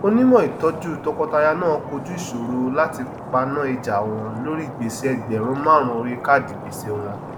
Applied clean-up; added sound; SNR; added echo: none; Stream; 12 dB; none.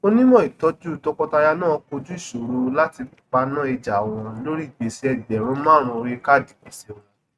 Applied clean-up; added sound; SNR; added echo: neural mask model RNNoise.